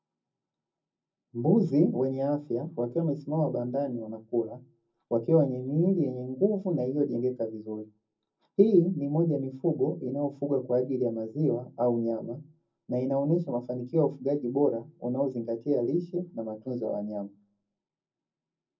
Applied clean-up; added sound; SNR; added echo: none; none; none; reverberation time 0.4 s.